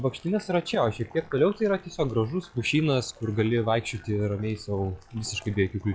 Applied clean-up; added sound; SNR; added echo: classical method log-MMSE.